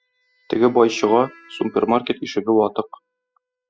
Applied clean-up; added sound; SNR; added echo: classical method spectral subtraction.